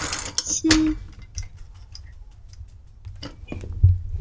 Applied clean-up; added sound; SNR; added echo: none; Bicycle; -4 dB; none.